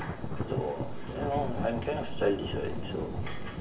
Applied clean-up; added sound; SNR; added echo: none; Thunder; 4 dB; reverberation time 0.2 s.